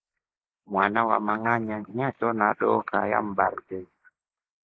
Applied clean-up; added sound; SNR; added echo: neural mask model Resemble Enhance denoiser.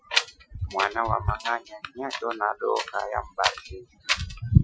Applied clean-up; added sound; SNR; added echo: classical method Wiener filter.